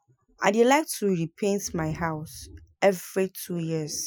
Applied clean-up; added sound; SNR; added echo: classical method Wiener filter.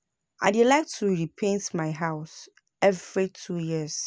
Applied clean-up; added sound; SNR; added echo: none; none; none; none.